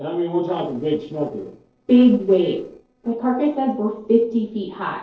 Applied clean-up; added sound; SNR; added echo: neural separator model SepFormer DNS4.